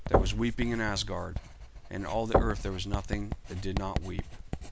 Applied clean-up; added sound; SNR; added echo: none; Knock / Wood / Percussion + Writing; -2 dB; none.